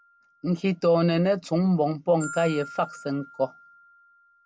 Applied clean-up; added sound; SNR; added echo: none; Glockenspiel; 19 dB; none.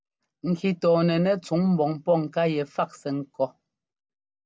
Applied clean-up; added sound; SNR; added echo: none; none; none; none.